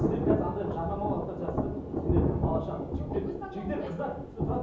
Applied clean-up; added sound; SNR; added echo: none; Thunder / Rain; -3 dB; reverberation time 0.7 s.